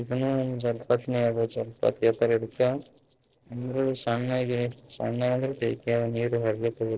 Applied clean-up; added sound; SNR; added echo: neural separator model SepFormer DNS4.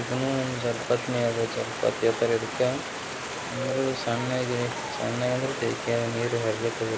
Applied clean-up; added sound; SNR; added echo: none; Stream; 6 dB; none.